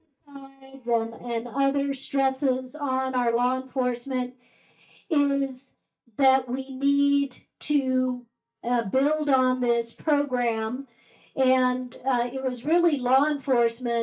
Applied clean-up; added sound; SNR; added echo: neural mask model DeepFilterNet 3.